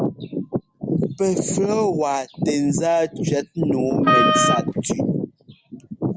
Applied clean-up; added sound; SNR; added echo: none; Wind instrument, woodwind instrument; -2 dB; none.